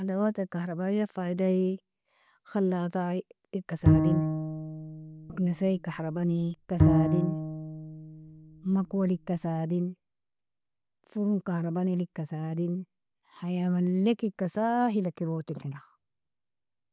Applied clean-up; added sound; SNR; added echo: none; Bowed string instrument; -1 dB; none.